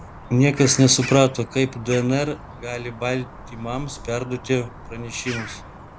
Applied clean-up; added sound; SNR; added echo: none; Bird vocalization, bird call, bird song; 15 dB; none.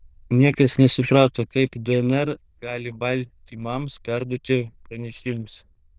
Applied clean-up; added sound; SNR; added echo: neural diffusion model UNIVERSE++.